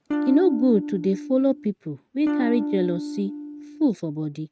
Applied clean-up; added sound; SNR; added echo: neural mask model RNNoise.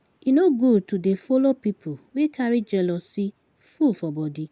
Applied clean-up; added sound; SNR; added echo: none; none; none; none.